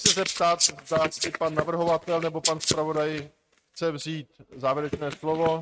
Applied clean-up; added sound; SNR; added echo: neural mask model RNNoise.